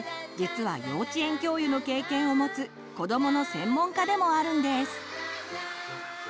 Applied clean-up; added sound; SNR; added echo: none; none; none; none.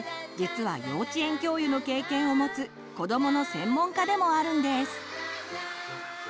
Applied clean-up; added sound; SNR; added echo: none; Wind instrument, woodwind instrument; 19 dB; none.